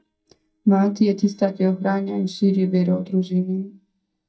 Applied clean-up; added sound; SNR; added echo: neural mask model DeepFilterNet 3.